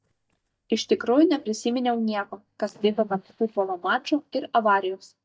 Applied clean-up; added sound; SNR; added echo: neural mask model DeepFilterNet 3.